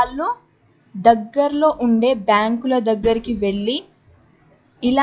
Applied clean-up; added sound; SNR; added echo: classical method log-MMSE.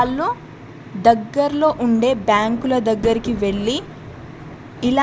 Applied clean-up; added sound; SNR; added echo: none; Sliding door; 17 dB; none.